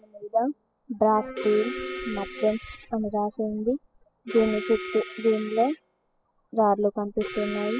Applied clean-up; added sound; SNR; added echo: classical method spectral subtraction.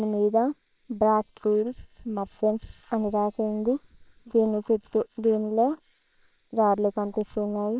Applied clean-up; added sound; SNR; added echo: neural separator model SepFormer WHAM!.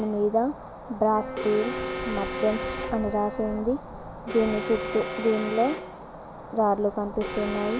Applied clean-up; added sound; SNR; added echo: none; Alarm + Wind instrument, woodwind instrument; 8 dB; none.